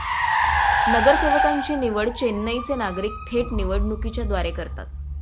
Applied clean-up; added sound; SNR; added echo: none; Car; -1 dB; none.